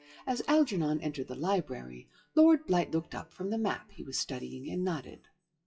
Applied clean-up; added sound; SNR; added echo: classical method WPE with log-MMSE.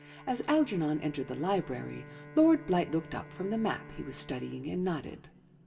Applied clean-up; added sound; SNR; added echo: none; Bowed string instrument; 18 dB; reverberation time 2.7 s.